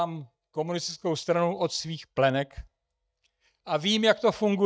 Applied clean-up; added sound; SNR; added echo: neural mask model DeepFilterNet 3.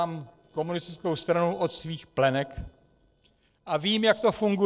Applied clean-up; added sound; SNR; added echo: neural separator model SepFormer DNS4.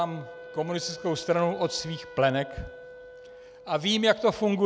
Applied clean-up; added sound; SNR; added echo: none; Wind instrument, woodwind instrument; 17 dB; none.